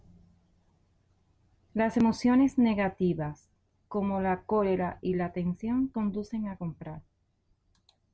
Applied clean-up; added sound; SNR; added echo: none; none; none; none.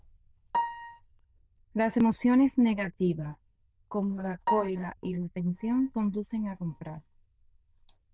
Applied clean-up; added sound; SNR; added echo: neural diffusion model UNIVERSE++.